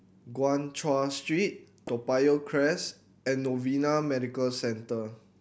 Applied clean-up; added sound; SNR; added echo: none; Tap; 18 dB; none.